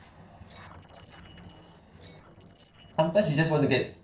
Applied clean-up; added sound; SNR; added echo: neural separator model SepFormer DNS4.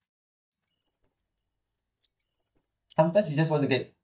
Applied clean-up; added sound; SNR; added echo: neural mask model DeepFilterNet 3.